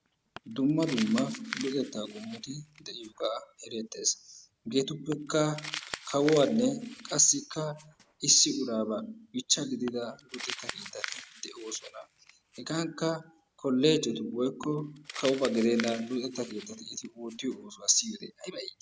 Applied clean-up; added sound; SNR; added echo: none; Crumpling, crinkling; 15 dB; none.